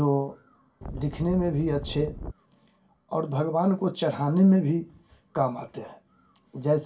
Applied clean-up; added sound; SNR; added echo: none; Wind; 10 dB; reverberation time 0.2 s.